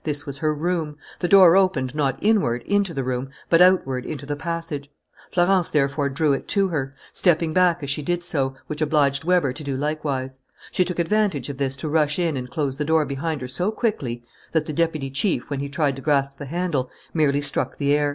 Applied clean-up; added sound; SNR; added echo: none; none; none; none.